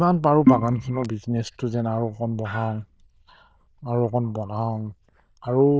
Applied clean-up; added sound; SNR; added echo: neural diffusion model UNIVERSE++.